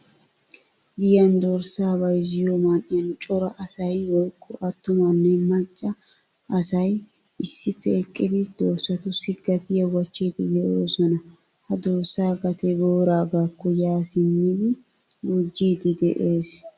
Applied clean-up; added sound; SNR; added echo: none; none; none; none.